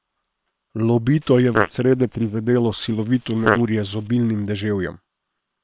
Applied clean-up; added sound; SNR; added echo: neural separator model SepFormer WHAM!.